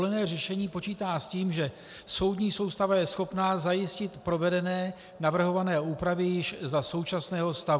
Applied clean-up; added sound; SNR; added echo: none; none; none; none.